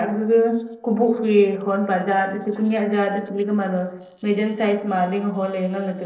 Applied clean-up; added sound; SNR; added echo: neural separator model SepFormer DNS4.